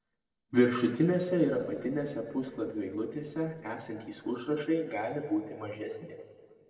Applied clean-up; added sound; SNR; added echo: neural separator model SepFormer DNS4.